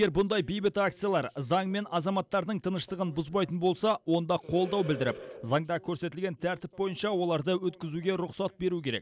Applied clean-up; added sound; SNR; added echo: none; Animal; 13 dB; none.